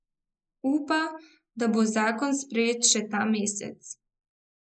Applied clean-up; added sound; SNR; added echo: neural mask model Resemble Enhance denoiser.